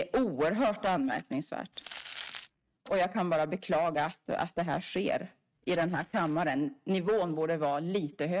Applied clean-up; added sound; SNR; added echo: neural mask model RNNoise.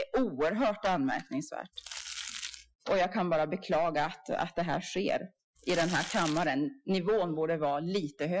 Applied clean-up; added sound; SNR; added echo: classical method Wiener filter.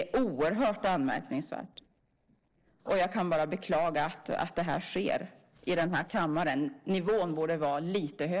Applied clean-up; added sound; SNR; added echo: neural separator model SepFormer DNS4.